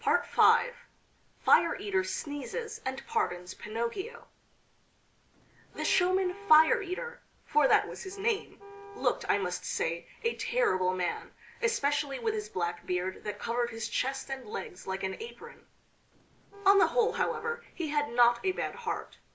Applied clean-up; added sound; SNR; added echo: none; Car; 17 dB; none.